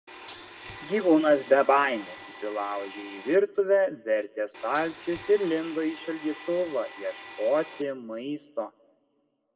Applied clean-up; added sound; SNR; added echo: none; Domestic sounds, home sounds; 16 dB; reverberation time 1.0 s.